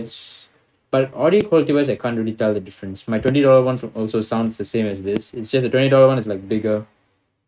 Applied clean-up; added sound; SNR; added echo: neural mask model RNNoise.